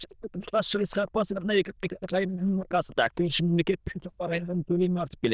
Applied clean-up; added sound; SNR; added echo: neural diffusion model UNIVERSE++.